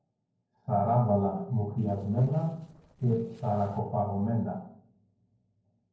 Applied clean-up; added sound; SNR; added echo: neural separator model SepFormer DNS4.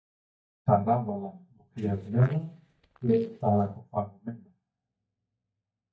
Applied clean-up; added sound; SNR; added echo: neural mask model DeepFilterNet 3.